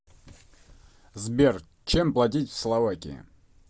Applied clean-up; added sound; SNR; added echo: none; none; none; none.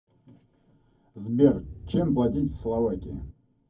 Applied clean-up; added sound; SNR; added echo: none; Wind; 13 dB; reverberation time 0.3 s.